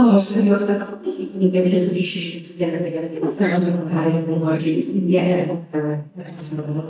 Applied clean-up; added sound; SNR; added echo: neural mask model DeepFilterNet 3.